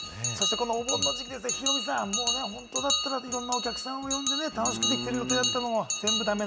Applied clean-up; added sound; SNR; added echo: none; Bell; 0 dB; none.